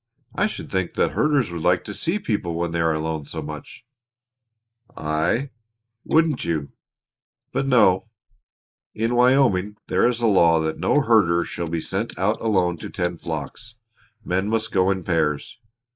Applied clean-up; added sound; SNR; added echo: neural mask model Resemble Enhance denoiser.